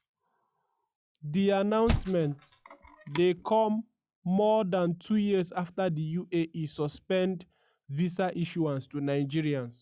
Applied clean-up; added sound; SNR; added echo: classical method log-MMSE.